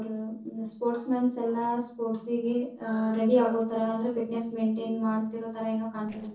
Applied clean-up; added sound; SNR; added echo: neural separator model SepFormer DNS4.